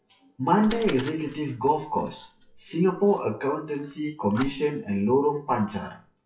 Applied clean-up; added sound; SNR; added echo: classical method WPE with log-MMSE.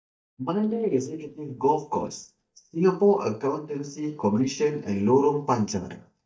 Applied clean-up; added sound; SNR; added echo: neural mask model DeepFilterNet 3.